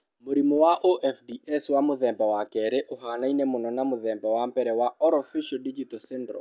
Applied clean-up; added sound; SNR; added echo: none; none; none; none.